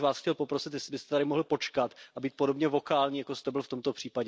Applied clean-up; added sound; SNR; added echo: none; none; none; none.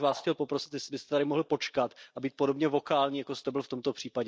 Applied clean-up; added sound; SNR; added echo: neural mask model DeepFilterNet 3.